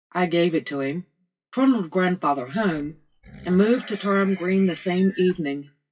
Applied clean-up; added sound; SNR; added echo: classical method WPE with log-MMSE.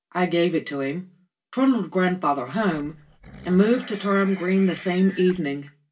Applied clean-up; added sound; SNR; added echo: none; Livestock, farm animals, working animals; 19 dB; reverberation time 0.2 s.